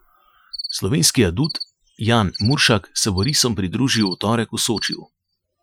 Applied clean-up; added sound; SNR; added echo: classical method Wiener filter.